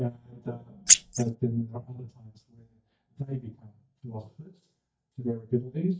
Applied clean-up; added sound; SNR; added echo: neural mask model DeepFilterNet 3.